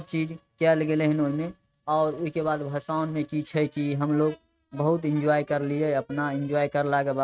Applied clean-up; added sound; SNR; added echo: neural mask model RNNoise.